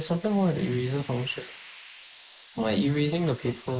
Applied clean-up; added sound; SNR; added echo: neural mask model Resemble Enhance denoiser.